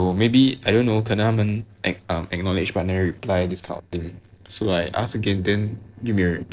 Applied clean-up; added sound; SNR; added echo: neural separator model SepFormer DNS4.